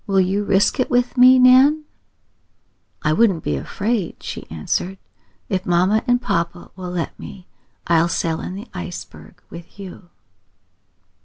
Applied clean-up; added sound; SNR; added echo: none; none; none; none.